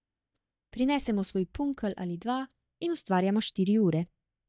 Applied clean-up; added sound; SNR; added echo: neural mask model DeepFilterNet 3.